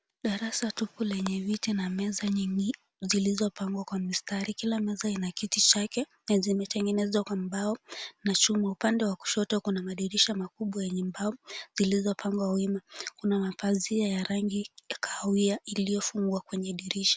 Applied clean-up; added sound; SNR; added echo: none; none; none; none.